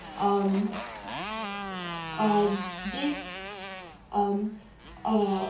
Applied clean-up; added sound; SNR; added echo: none; Motorcycle; 8 dB; reverberation time 0.3 s.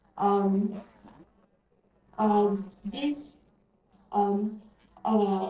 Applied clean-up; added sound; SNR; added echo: neural separator model SepFormer DNS4.